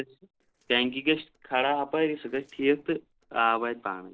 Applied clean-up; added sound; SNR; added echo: neural separator model SepFormer DNS4.